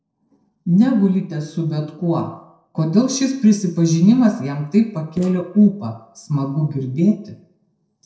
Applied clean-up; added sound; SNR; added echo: neural separator model SepFormer DNS4.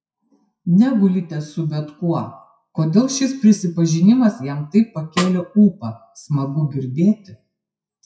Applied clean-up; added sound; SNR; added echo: classical method WPE with log-MMSE.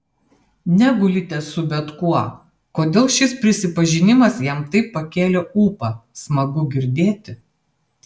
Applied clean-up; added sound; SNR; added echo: none; none; none; none.